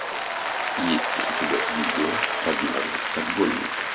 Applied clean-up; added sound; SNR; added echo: none; Applause; -3 dB; none.